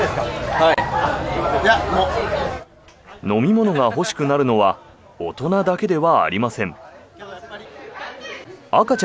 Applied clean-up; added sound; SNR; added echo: none; none; none; none.